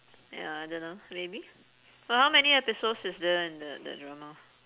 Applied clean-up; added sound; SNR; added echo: none; none; none; none.